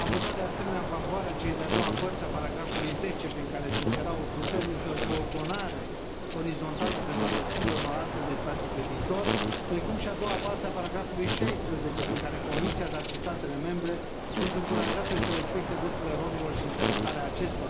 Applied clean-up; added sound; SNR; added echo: none; Insect; -4 dB; reverberation time 0.4 s.